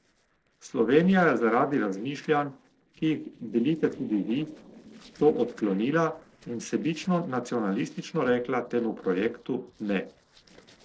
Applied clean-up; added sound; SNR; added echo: neural separator model SepFormer DNS4.